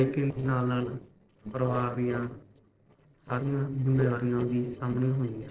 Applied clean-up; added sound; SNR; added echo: neural separator model SepFormer DNS4.